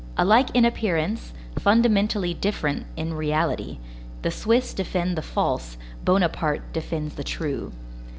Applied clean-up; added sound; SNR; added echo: none; none; none; none.